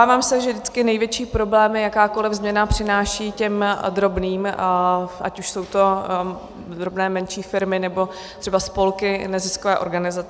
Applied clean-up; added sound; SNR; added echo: none; none; none; none.